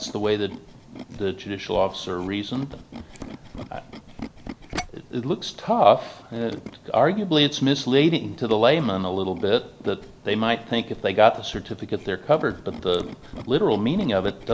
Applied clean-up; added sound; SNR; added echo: none; Tools; 17 dB; none.